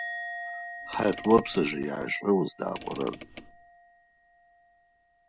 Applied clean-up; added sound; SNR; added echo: none; Mechanisms / Car + Musical instrument; 12 dB; none.